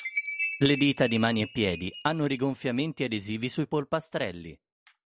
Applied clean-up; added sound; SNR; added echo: none; Chime; 12 dB; none.